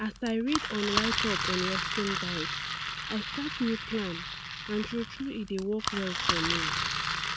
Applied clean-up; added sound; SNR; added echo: none; Engine; -1 dB; none.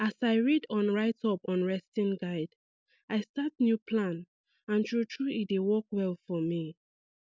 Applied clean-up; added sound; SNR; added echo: none; none; none; none.